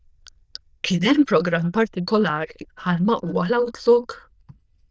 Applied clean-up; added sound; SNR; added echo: neural diffusion model UNIVERSE++.